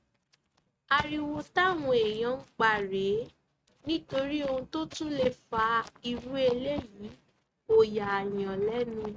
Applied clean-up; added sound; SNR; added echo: neural mask model RNNoise.